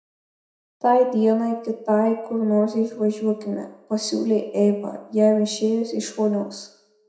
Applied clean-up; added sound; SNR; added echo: none; none; none; reverberation time 0.6 s.